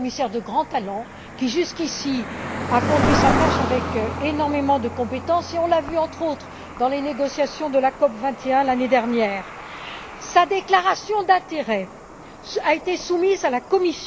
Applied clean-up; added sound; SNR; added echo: none; Cricket; 6 dB; none.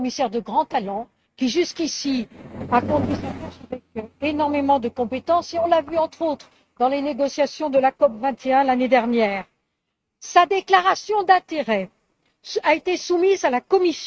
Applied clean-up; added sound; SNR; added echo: neural mask model RNNoise.